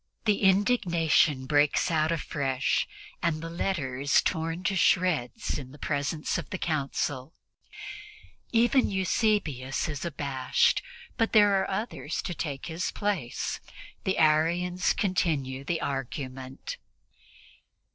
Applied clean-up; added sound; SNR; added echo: none; none; none; none.